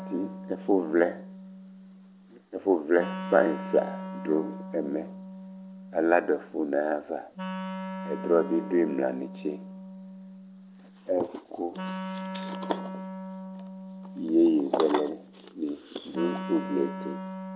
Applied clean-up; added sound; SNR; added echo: none; Wind instrument, woodwind instrument; 10 dB; none.